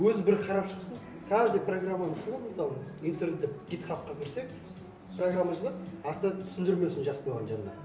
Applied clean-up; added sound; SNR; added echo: none; none; none; none.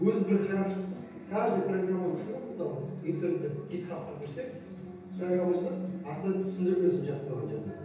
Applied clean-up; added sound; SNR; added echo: none; none; none; reverberation time 0.9 s.